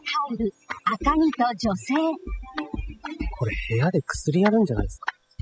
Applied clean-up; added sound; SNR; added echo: classical method spectral subtraction.